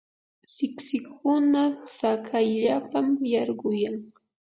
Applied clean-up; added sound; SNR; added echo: none; none; none; none.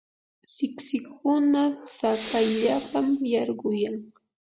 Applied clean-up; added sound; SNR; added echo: none; Respiratory sounds; 8 dB; none.